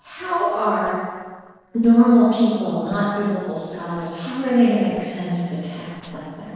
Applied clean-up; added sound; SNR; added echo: neural separator model SepFormer DNS4.